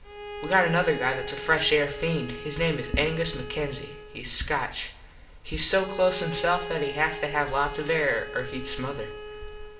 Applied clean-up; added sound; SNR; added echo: none; Bowed string instrument; 12 dB; reverberation time 1.8 s.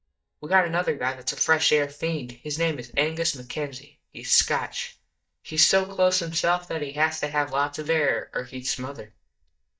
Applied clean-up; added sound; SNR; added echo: neural mask model DeepFilterNet 3.